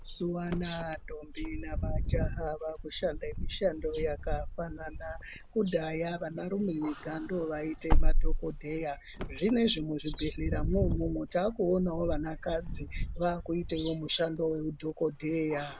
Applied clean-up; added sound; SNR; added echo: none; Wind / Car; -1 dB; none.